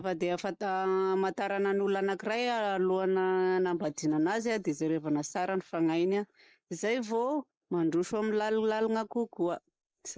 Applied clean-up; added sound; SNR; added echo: neural mask model Resemble Enhance denoiser.